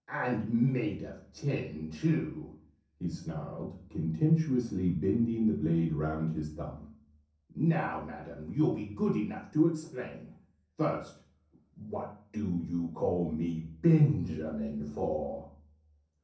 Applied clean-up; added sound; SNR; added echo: none; none; none; reverberation time 0.6 s.